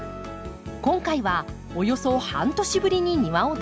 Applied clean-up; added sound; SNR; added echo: none; none; none; none.